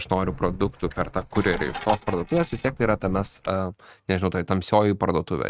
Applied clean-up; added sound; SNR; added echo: neural mask model RNNoise.